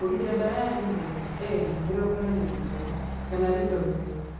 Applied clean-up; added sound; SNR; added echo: none; Truck; 7 dB; reverberation time 1.3 s.